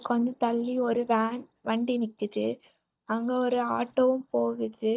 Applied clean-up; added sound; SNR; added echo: neural mask model DeepFilterNet 3.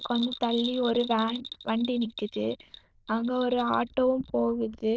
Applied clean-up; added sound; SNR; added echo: neural diffusion model UNIVERSE++.